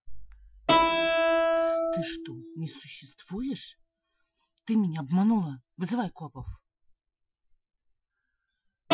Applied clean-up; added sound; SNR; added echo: classical method Wiener filter.